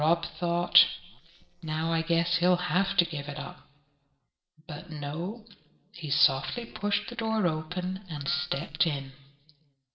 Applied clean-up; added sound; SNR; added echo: neural separator model SepFormer DNS4.